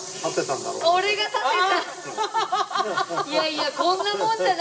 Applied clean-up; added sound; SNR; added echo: none; none; none; reverberation time 1.4 s.